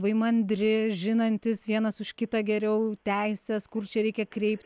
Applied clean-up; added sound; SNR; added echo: none; none; none; none.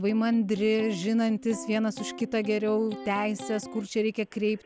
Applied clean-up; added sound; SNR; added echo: none; Electric guitar; 14 dB; none.